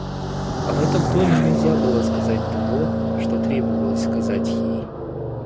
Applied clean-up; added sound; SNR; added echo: none; Car passing by; -5 dB; none.